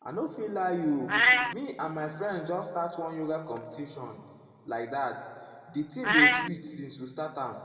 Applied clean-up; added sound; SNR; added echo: none; Meow; -1 dB; reverberation time 1.9 s.